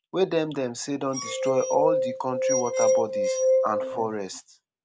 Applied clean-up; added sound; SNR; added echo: none; Glass; -4 dB; none.